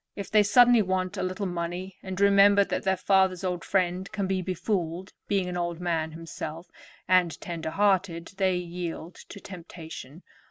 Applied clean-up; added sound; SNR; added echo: none; none; none; none.